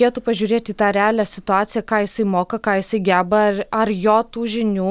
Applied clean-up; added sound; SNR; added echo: none; none; none; none.